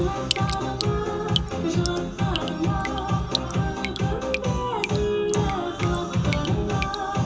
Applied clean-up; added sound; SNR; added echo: none; Drip; 11 dB; reverberation time 0.7 s.